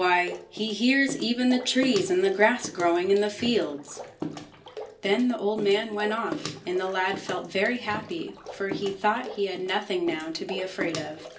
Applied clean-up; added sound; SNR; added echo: none; Bathtub (filling or washing) / Water / Splash, splatter; 13 dB; reverberation time 0.3 s.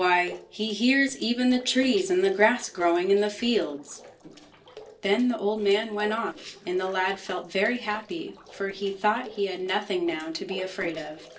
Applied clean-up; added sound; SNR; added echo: neural separator model SepFormer DNS4.